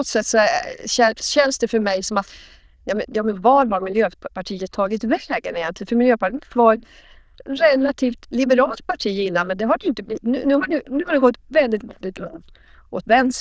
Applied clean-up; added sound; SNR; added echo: neural diffusion model UNIVERSE++.